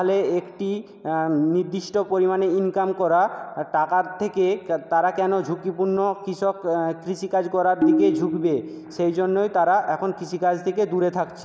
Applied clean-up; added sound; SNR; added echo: none; Tabla; 4 dB; none.